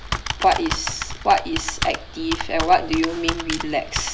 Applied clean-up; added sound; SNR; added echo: none; Computer keyboard; 5 dB; none.